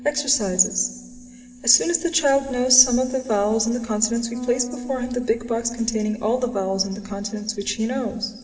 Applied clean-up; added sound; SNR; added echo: none; Bass guitar; 16 dB; reverberation time 2.7 s.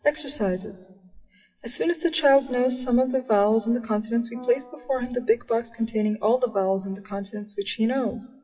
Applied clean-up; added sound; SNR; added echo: classical method WPE with log-MMSE.